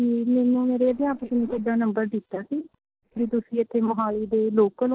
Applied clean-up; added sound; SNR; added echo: neural separator model SepFormer DNS4.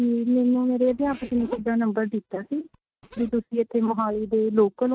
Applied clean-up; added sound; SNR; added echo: neural mask model RNNoise.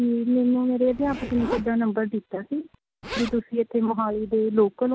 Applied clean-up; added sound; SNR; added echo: none; Zipper (clothing); 15 dB; none.